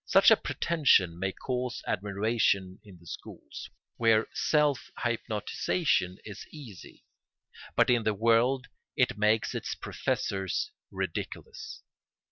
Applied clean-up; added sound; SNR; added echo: none; none; none; none.